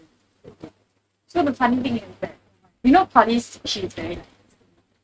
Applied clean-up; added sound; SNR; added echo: neural mask model RNNoise.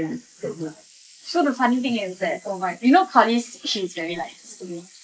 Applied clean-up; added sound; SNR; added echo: neural mask model Resemble Enhance denoiser.